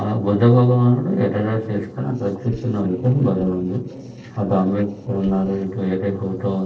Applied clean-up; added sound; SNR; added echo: neural separator model SepFormer DNS4.